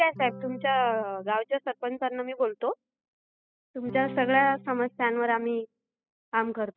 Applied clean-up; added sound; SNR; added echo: classical method spectral subtraction.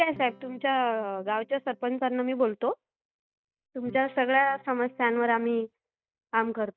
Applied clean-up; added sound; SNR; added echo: neural mask model DeepFilterNet 3.